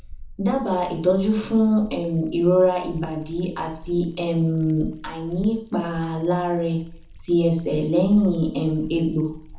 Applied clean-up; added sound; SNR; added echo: none; Liquid; 18 dB; reverberation time 0.6 s.